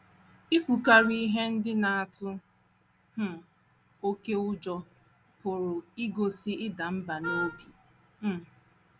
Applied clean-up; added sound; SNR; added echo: none; Wind instrument, woodwind instrument; 5 dB; none.